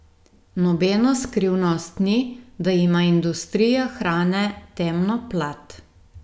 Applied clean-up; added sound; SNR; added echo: none; none; none; none.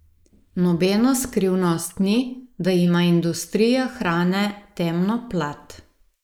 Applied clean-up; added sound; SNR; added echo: neural mask model Resemble Enhance denoiser.